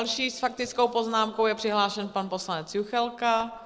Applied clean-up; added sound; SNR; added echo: neural separator model SepFormer DNS4.